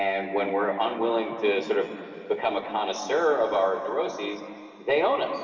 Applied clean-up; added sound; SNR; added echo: none; none; none; reverberation time 2.8 s.